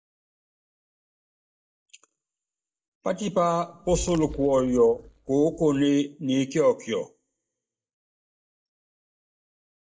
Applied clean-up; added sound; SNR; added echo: neural mask model DeepFilterNet 3.